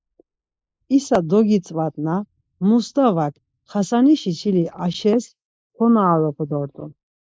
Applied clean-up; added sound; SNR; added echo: neural mask model Resemble Enhance denoiser.